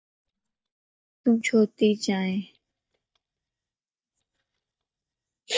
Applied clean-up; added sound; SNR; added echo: neural mask model DeepFilterNet 3.